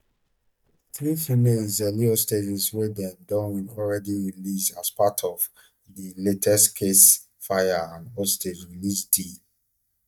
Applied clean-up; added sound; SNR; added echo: neural mask model DeepFilterNet 3.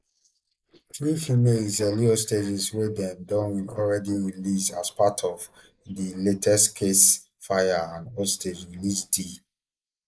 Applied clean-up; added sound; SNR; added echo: neural mask model Resemble Enhance denoiser.